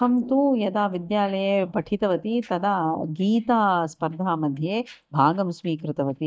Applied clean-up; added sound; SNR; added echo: neural mask model DeepFilterNet 3.